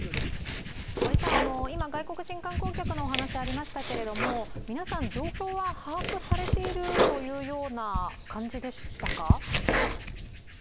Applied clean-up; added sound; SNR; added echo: none; Writing + Domestic sounds, home sounds; -5 dB; none.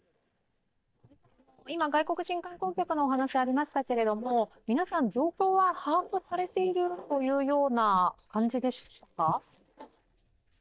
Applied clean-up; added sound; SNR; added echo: neural mask model DeepFilterNet 3.